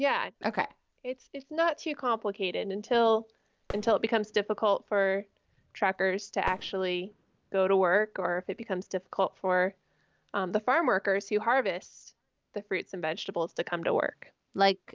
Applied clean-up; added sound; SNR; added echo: none; Fireworks; 19 dB; none.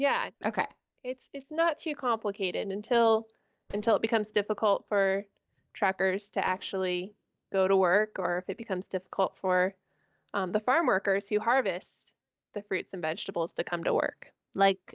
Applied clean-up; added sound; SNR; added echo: neural mask model DeepFilterNet 3.